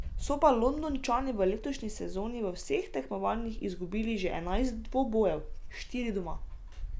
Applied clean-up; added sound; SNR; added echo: none; Wind; 6 dB; none.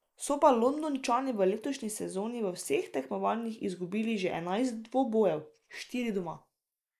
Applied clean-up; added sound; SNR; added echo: neural mask model Resemble Enhance denoiser.